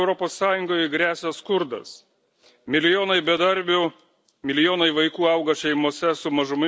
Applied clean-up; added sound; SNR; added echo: none; none; none; none.